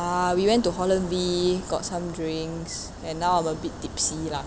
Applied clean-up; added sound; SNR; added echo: none; none; none; none.